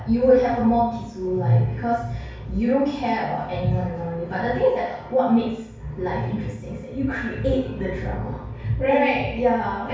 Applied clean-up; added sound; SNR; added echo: none; none; none; reverberation time 0.6 s.